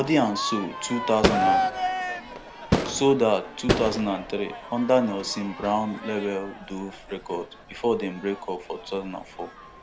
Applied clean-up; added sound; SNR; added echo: none; Crowd / Fireworks; 3 dB; none.